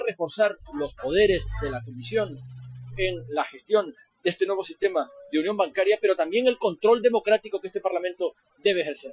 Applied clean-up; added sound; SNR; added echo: classical method Wiener filter.